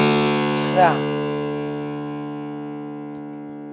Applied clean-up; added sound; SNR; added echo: none; Keyboard (musical); -5 dB; none.